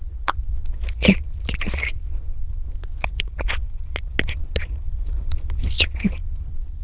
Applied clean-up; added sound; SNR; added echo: neural diffusion model UNIVERSE++.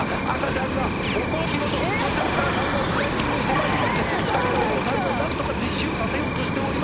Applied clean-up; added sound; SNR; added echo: none; Cricket; -2 dB; none.